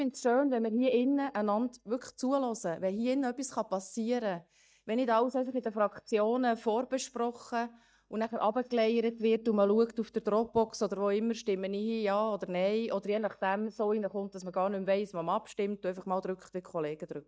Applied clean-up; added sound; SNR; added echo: neural mask model DeepFilterNet 3.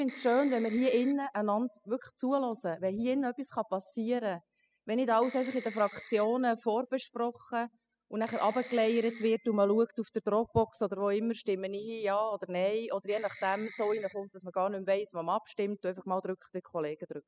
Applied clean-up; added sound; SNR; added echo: classical method spectral subtraction.